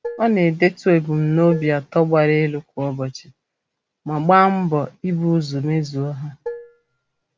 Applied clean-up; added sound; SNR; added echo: none; Dishes, pots, and pans; 15 dB; none.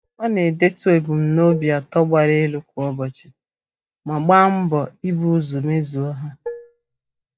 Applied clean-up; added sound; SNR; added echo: neural mask model DeepFilterNet 3.